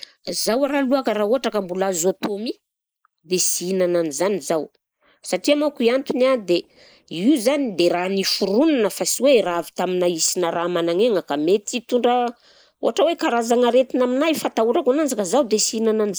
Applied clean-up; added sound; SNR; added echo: neural mask model Resemble Enhance denoiser.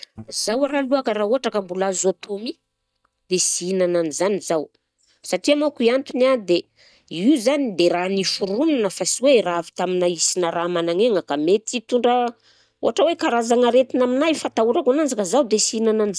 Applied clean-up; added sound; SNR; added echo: neural mask model DeepFilterNet 3.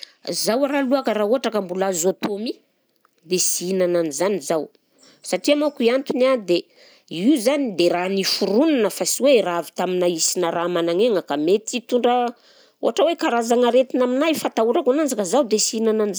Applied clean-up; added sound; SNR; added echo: none; none; none; none.